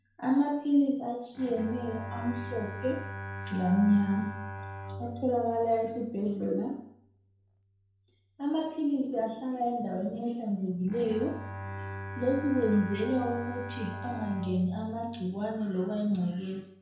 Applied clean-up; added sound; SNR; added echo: none; Bowed string instrument; 12 dB; reverberation time 0.5 s.